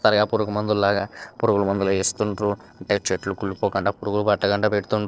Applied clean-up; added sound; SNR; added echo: neural separator model SepFormer DNS4.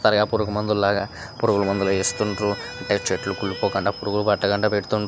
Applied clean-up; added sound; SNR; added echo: none; Boiling / Alarm + Electric guitar; 15 dB; none.